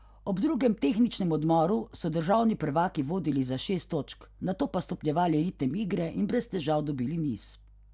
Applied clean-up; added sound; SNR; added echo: none; none; none; none.